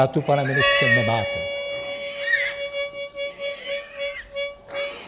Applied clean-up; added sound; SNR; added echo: none; Livestock, farm animals, working animals + Harmonica; -3 dB; none.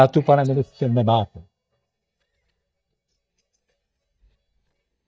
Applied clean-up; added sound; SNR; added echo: neural mask model DeepFilterNet 3.